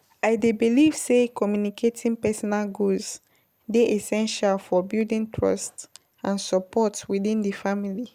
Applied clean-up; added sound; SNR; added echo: none; none; none; none.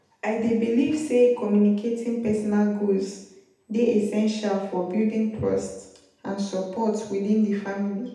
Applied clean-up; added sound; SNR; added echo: none; none; none; reverberation time 0.8 s.